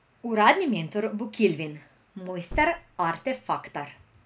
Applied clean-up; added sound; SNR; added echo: none; Gunshot, gunfire; 13 dB; none.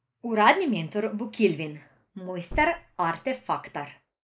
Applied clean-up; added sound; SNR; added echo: neural mask model Resemble Enhance denoiser.